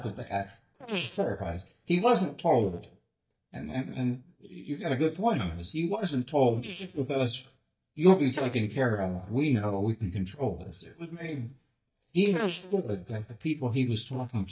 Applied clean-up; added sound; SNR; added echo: neural mask model DeepFilterNet 3.